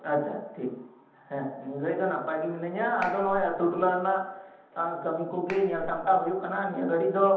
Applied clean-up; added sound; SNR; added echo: none; Clapping; 15 dB; reverberation time 0.9 s.